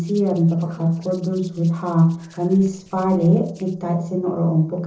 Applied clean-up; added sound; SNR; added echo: neural separator model SepFormer DNS4.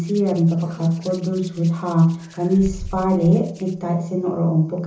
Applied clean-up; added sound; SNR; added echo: none; Hands; 19 dB; reverberation time 0.6 s.